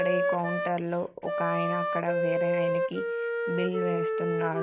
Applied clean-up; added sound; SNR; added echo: none; Wind instrument, woodwind instrument; -3 dB; none.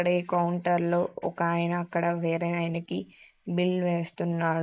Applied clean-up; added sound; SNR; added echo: neural mask model Resemble Enhance denoiser.